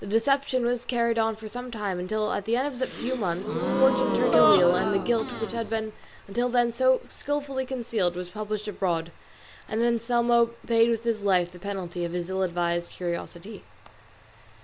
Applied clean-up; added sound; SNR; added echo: none; Gasp; 1 dB; none.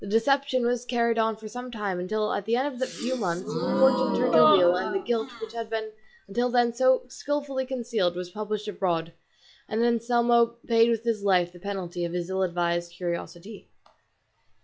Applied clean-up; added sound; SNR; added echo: classical method log-MMSE.